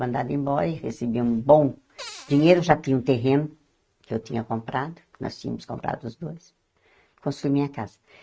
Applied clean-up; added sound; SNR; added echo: neural mask model RNNoise.